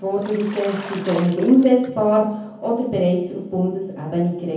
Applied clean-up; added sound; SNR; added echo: none; Bathtub (filling or washing); 18 dB; reverberation time 0.7 s.